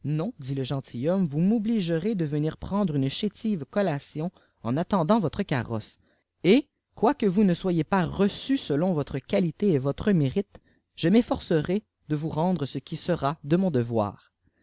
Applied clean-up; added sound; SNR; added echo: none; none; none; none.